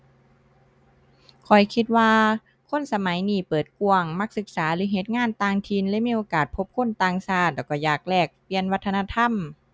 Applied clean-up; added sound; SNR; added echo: none; none; none; none.